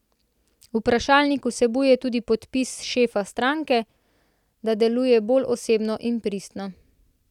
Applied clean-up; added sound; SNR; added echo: none; none; none; none.